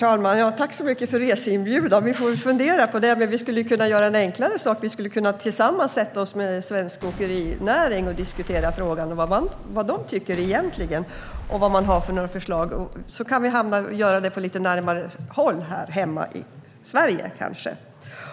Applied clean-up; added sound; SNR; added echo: none; Fireworks; 10 dB; none.